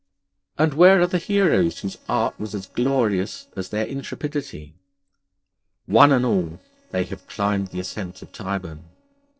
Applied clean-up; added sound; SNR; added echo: neural separator model SepFormer DNS4.